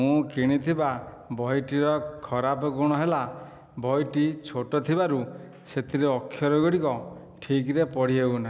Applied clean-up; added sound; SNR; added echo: none; none; none; none.